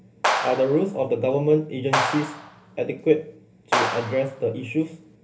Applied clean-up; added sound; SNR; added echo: none; Clapping; 4 dB; reverberation time 0.3 s.